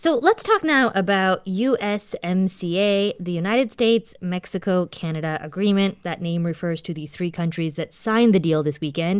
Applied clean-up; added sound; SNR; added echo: none; none; none; none.